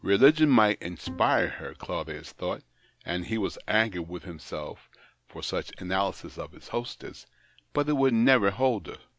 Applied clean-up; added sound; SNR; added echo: none; Bowed string instrument; 16 dB; none.